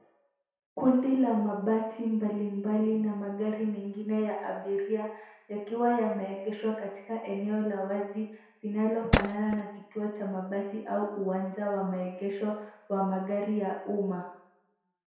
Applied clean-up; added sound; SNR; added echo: none; Tools; -4 dB; reverberation time 0.7 s.